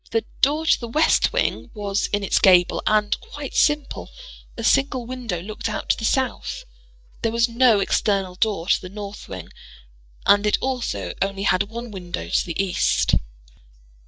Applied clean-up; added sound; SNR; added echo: neural mask model DeepFilterNet 3.